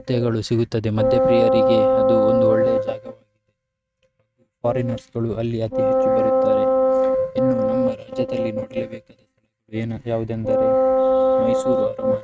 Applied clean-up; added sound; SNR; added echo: neural mask model RNNoise.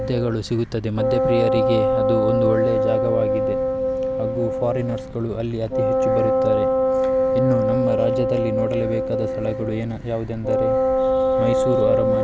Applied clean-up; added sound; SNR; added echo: none; Wind instrument, woodwind instrument; -4 dB; none.